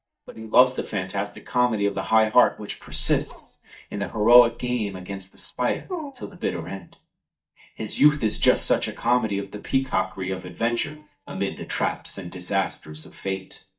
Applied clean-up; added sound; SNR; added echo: neural mask model DeepFilterNet 3.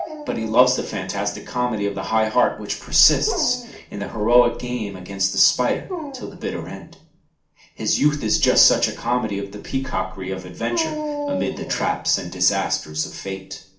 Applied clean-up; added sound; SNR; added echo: none; Dog; 12 dB; reverberation time 0.4 s.